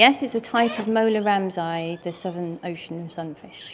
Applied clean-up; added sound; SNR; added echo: none; Squeak / Slam; 20 dB; none.